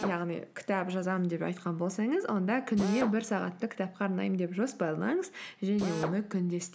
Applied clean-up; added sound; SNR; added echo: none; Drill; 13 dB; none.